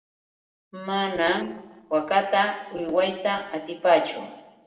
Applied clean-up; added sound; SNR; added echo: neural separator model SepFormer DNS4.